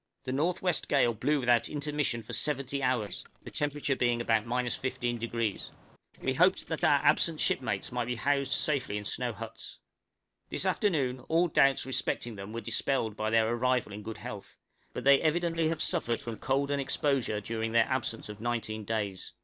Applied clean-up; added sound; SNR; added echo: neural separator model SepFormer DNS4.